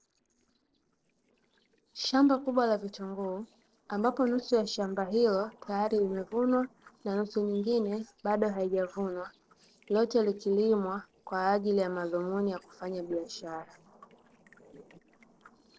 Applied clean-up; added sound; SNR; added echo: neural separator model SepFormer DNS4.